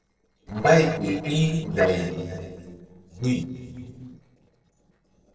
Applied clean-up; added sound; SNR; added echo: neural separator model SepFormer DNS4.